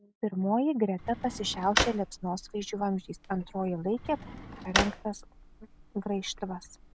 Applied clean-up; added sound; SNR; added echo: none; Drawer open or close; 5 dB; none.